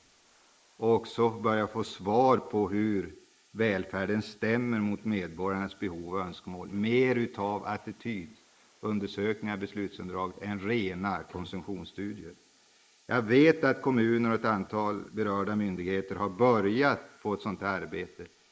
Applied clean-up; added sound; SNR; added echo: neural mask model Resemble Enhance denoiser.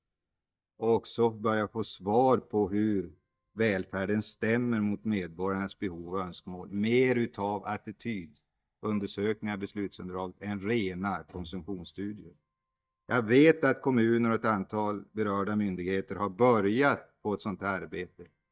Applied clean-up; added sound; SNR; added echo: neural mask model DeepFilterNet 3.